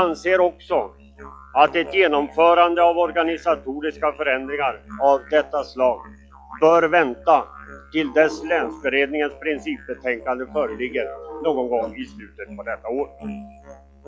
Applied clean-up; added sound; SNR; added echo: classical method log-MMSE.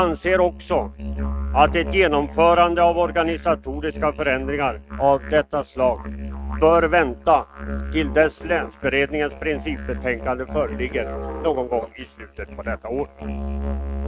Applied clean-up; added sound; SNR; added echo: neural mask model RNNoise.